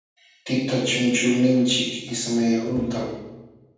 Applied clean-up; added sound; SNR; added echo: none; none; none; reverberation time 1.2 s.